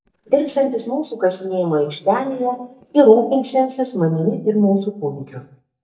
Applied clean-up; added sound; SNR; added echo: neural mask model DeepFilterNet 3.